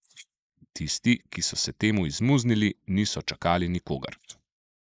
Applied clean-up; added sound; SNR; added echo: neural mask model Resemble Enhance denoiser.